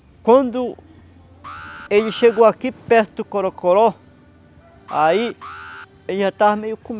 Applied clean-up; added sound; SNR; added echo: none; Alarm; 19 dB; none.